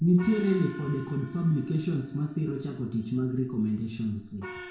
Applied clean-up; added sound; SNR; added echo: none; Gong; 18 dB; reverberation time 0.5 s.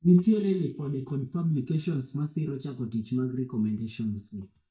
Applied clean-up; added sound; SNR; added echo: neural mask model DeepFilterNet 3.